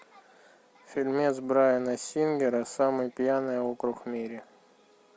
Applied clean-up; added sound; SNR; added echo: none; none; none; none.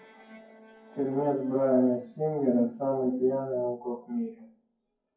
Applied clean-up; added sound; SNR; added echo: classical method WPE with log-MMSE.